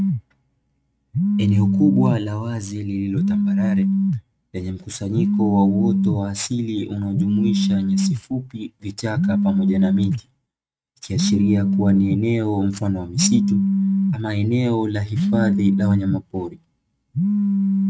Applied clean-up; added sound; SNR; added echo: neural mask model RNNoise.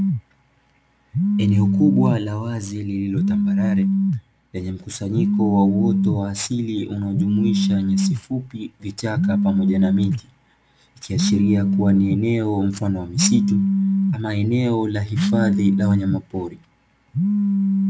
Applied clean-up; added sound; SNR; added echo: none; Telephone; -3 dB; none.